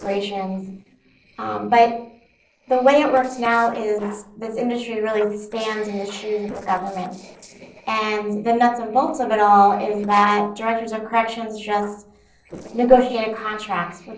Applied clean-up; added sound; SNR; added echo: neural separator model SepFormer DNS4.